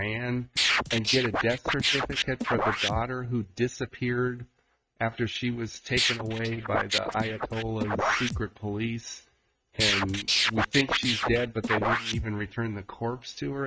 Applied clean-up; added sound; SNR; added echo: neural mask model RNNoise.